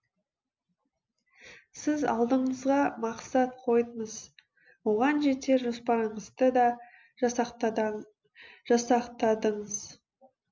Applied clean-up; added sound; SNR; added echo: none; none; none; none.